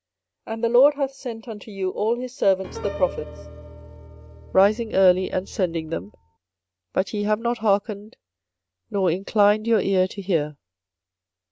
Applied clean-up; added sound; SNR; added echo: none; Piano; 14 dB; none.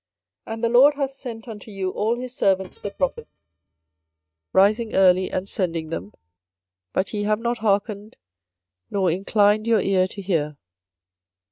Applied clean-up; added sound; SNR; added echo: neural mask model RNNoise.